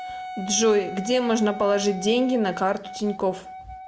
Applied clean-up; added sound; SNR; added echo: none; Wind instrument, woodwind instrument; 12 dB; none.